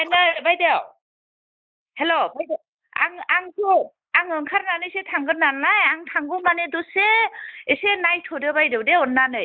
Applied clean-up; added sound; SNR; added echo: neural mask model Resemble Enhance denoiser.